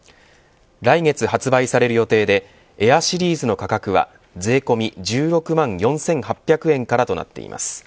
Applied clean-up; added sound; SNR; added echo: none; none; none; none.